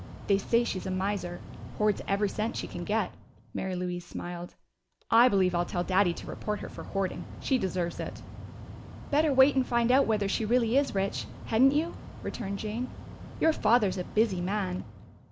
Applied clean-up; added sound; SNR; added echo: none; Mechanical fan; 13 dB; none.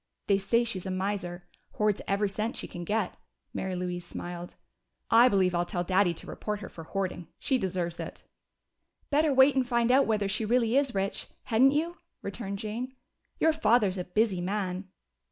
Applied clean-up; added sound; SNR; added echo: none; none; none; none.